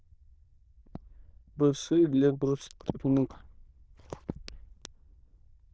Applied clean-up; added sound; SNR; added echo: neural diffusion model UNIVERSE++.